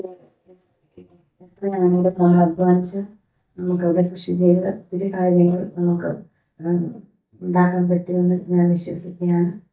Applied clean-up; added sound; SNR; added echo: neural mask model DeepFilterNet 3.